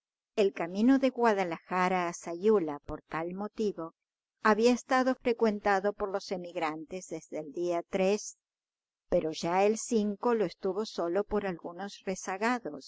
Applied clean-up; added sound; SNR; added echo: none; none; none; none.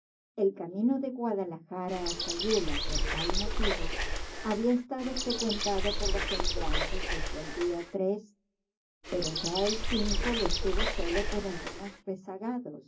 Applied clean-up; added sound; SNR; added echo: none; Bird; -2 dB; reverberation time 0.4 s.